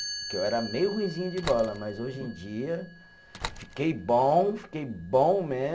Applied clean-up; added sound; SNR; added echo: none; Chime + Slam; 14 dB; none.